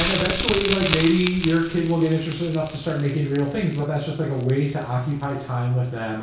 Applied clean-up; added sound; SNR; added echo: none; Crackle; 9 dB; reverberation time 0.6 s.